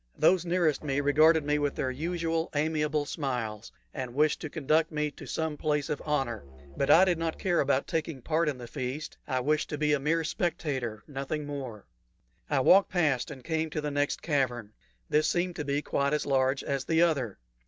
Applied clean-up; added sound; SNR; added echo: none; Musical instrument; 18 dB; none.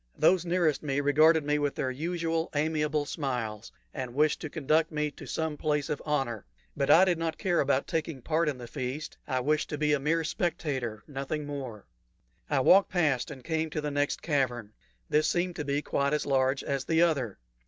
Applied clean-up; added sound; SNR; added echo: none; none; none; none.